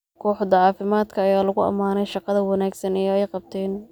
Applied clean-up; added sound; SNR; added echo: none; none; none; none.